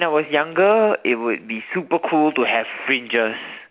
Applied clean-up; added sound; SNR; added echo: none; none; none; none.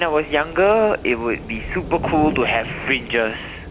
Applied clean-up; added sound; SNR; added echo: none; Thunder / Rain; 11 dB; none.